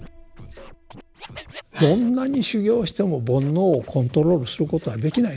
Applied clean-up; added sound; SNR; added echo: none; Scratching (performance technique) + Scratching (performance technique); 19 dB; none.